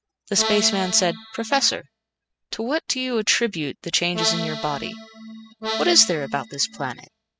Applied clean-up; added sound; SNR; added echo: classical method spectral subtraction.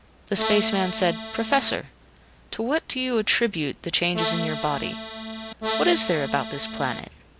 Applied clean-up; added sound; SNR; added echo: none; Accordion; 5 dB; none.